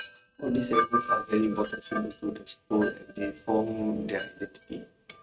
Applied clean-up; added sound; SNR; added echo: neural mask model RNNoise.